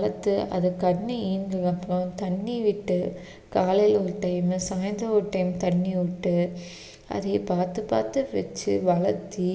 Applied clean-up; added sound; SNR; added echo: none; none; none; none.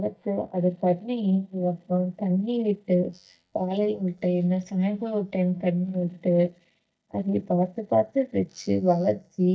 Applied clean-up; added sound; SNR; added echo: neural mask model DeepFilterNet 3.